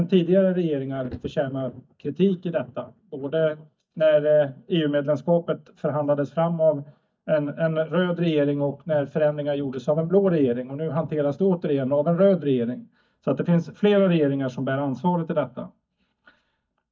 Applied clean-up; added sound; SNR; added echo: neural mask model DeepFilterNet 3.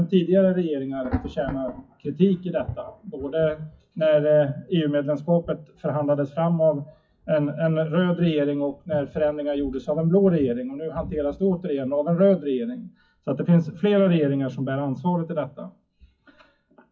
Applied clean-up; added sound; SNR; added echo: classical method WPE with log-MMSE.